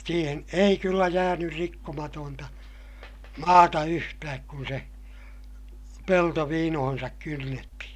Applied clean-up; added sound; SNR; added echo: none; none; none; none.